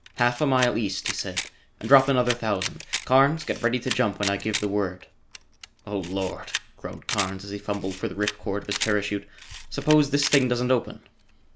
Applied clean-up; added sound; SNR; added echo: none; Camera; 10 dB; none.